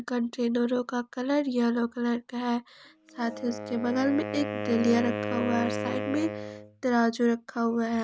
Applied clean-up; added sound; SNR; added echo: none; Wind instrument, woodwind instrument; 8 dB; none.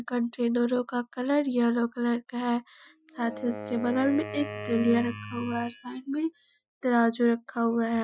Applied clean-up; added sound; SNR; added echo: classical method Wiener filter.